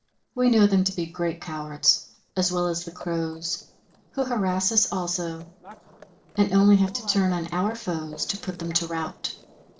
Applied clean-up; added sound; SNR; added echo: neural separator model SepFormer DNS4.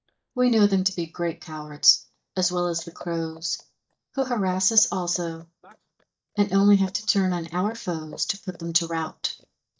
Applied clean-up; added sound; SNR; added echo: neural mask model DeepFilterNet 3.